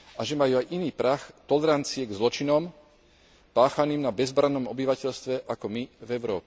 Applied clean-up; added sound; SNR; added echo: none; none; none; none.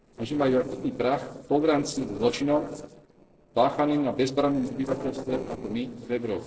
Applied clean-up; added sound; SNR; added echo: neural separator model SepFormer DNS4.